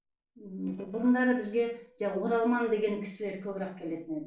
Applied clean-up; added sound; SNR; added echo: neural separator model SepFormer DNS4.